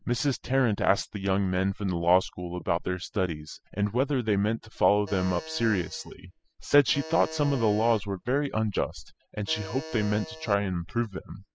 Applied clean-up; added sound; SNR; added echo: classical method spectral subtraction.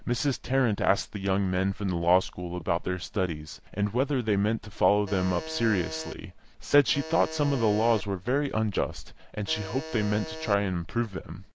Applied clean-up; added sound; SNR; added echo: none; Alarm; 13 dB; none.